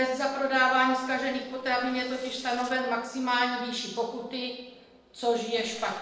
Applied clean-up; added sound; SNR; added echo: neural separator model SepFormer DNS4.